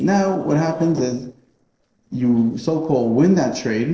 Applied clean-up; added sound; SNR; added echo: neural separator model SepFormer DNS4.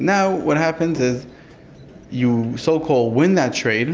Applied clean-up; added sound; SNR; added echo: none; none; none; none.